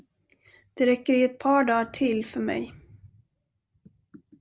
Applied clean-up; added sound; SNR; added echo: none; none; none; none.